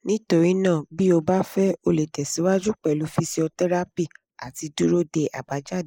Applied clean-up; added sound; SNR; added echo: neural mask model Resemble Enhance denoiser.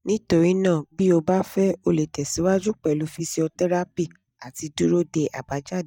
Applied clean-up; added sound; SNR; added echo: neural mask model DeepFilterNet 3.